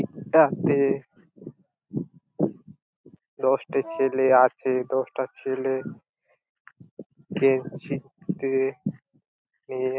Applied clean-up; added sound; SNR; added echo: none; Wind instrument, woodwind instrument; 13 dB; none.